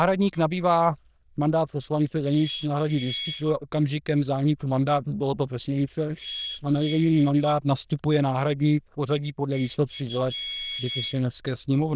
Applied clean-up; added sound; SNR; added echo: neural diffusion model UNIVERSE++.